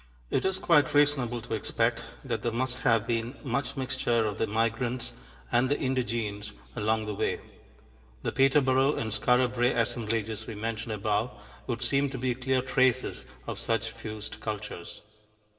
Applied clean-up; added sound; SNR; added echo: none; none; none; reverberation time 1.7 s.